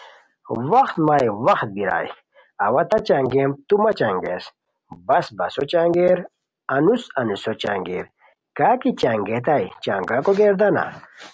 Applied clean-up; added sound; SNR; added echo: none; none; none; none.